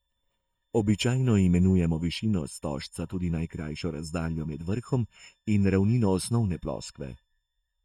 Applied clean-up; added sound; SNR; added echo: neural mask model DeepFilterNet 3.